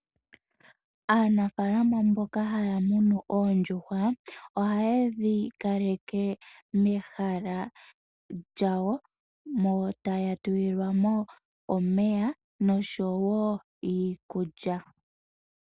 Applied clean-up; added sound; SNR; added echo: none; none; none; none.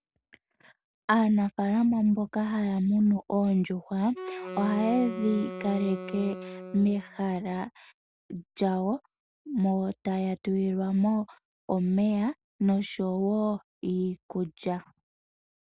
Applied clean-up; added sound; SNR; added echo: none; Wind instrument, woodwind instrument; 11 dB; none.